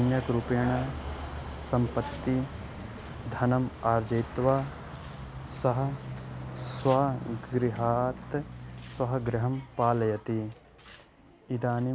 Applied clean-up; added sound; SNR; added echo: none; none; none; none.